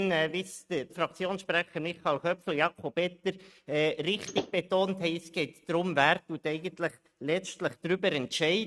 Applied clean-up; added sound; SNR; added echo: neural mask model RNNoise.